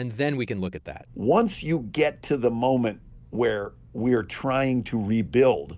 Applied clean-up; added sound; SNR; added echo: none; none; none; none.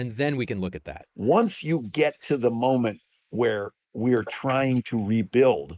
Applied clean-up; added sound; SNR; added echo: neural mask model Resemble Enhance denoiser.